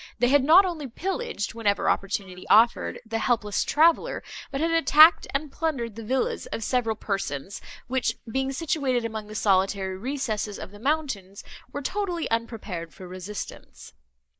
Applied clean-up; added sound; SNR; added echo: neural mask model Resemble Enhance denoiser.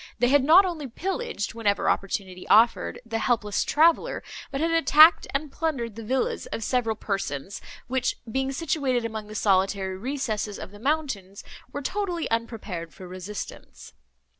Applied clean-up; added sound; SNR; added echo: none; none; none; none.